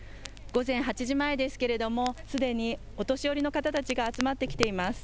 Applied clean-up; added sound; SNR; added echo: none; Crackle; 10 dB; none.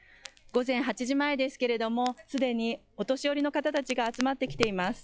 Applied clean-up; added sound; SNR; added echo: classical method log-MMSE.